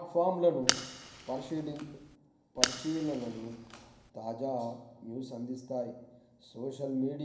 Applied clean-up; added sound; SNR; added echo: none; Fire; 1 dB; reverberation time 0.3 s.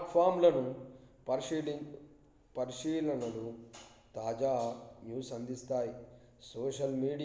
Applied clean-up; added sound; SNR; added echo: none; none; none; none.